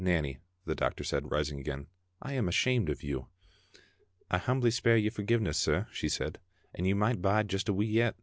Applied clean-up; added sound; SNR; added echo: none; none; none; none.